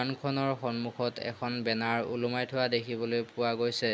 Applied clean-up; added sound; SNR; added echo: none; none; none; none.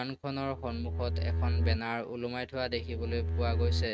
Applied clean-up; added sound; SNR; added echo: neural mask model RNNoise.